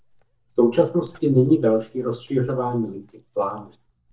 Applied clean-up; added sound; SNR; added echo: neural mask model DeepFilterNet 3.